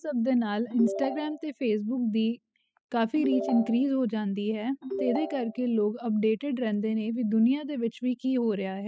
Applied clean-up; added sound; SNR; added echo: classical method spectral subtraction.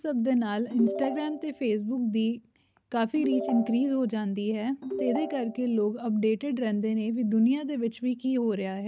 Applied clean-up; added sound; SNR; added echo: none; Ringtone / Chime; 9 dB; none.